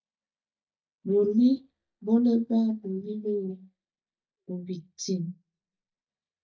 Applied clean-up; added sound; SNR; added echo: neural mask model DeepFilterNet 3.